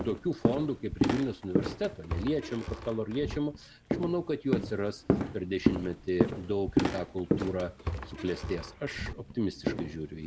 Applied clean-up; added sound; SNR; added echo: none; Walk, footsteps; 0 dB; none.